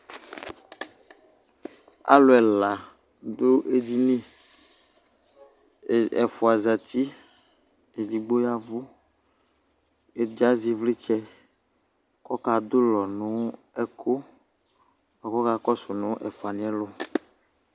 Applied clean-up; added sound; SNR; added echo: none; none; none; none.